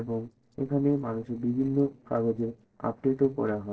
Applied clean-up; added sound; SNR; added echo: neural separator model SepFormer DNS4.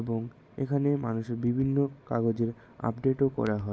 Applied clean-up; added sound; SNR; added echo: none; none; none; none.